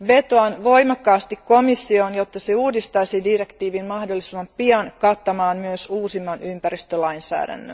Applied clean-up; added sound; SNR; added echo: none; none; none; none.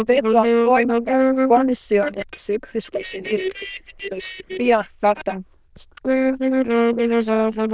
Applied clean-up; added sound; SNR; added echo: neural diffusion model UNIVERSE++.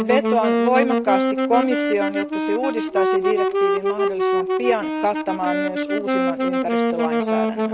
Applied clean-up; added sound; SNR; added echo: none; Wind instrument, woodwind instrument; -3 dB; none.